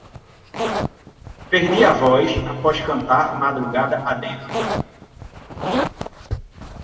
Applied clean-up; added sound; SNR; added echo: none; Zipper (clothing); 6 dB; reverberation time 1.7 s.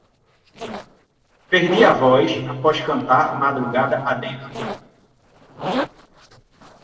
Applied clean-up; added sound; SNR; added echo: neural separator model SepFormer DNS4.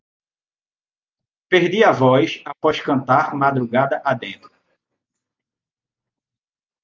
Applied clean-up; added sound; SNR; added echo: none; none; none; none.